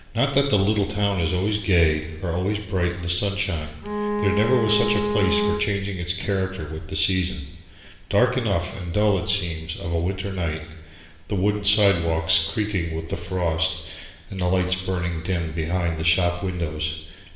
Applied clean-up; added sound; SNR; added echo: none; Bowed string instrument; 1 dB; reverberation time 1.2 s.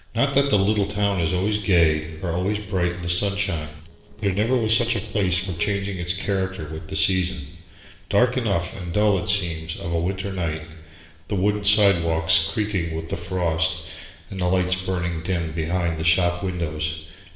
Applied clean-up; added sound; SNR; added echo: neural separator model SepFormer DNS4.